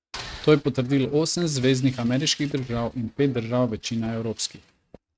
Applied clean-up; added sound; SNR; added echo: neural mask model RNNoise.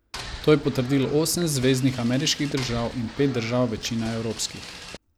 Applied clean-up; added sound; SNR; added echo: none; Boat, Water vehicle; 14 dB; none.